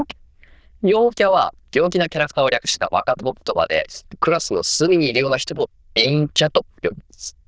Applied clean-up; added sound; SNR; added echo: neural diffusion model UNIVERSE++.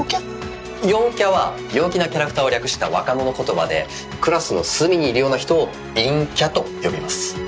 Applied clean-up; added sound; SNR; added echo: none; none; none; none.